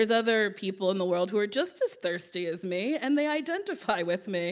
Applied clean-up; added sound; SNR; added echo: none; none; none; none.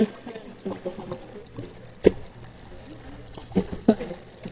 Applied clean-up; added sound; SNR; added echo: neural mask model DeepFilterNet 3.